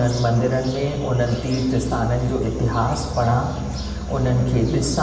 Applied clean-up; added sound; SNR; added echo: none; Bird vocalization, bird call, bird song; 11 dB; reverberation time 1.2 s.